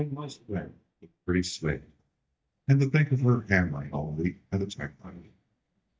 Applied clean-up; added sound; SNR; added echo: neural mask model DeepFilterNet 3.